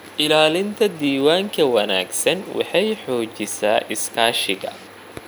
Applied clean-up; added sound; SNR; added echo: none; none; none; none.